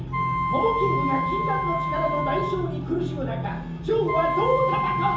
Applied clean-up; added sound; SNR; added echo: none; Wind instrument, woodwind instrument; 2 dB; reverberation time 0.7 s.